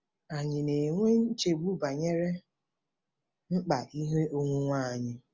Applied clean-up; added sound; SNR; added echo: none; none; none; none.